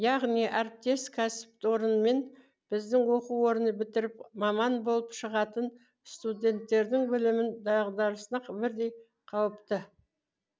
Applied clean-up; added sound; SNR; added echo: none; none; none; none.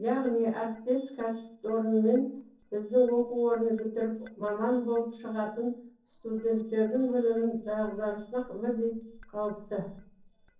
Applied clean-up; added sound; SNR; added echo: neural separator model SepFormer DNS4.